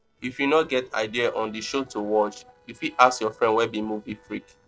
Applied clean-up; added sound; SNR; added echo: neural separator model SepFormer DNS4.